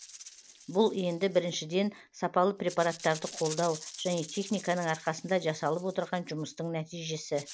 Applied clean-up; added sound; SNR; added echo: none; Rattle (instrument); 16 dB; none.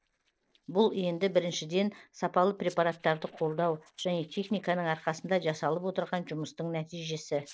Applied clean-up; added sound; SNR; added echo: neural separator model SepFormer DNS4.